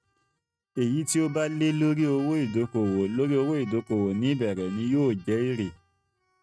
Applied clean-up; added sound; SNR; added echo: neural mask model RNNoise.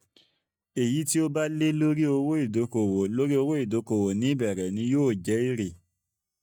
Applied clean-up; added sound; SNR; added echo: neural mask model DeepFilterNet 3.